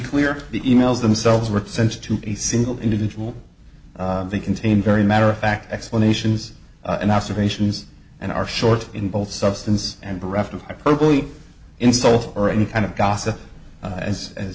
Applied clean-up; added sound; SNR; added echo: none; none; none; none.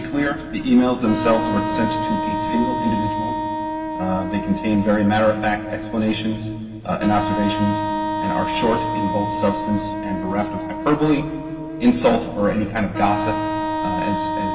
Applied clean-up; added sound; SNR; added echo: none; Wind instrument, woodwind instrument; 4 dB; reverberation time 2.4 s.